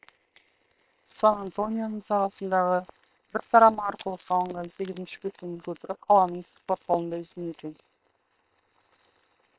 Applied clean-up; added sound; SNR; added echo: neural separator model SepFormer WHAM!.